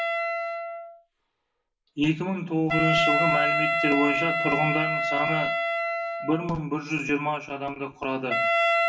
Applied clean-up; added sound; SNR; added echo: none; Wind instrument, woodwind instrument; -2 dB; reverberation time 0.2 s.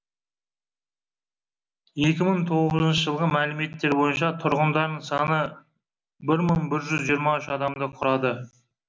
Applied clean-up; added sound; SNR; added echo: none; none; none; none.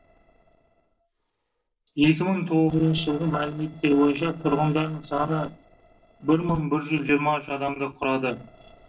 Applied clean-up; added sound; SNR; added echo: neural separator model SepFormer DNS4.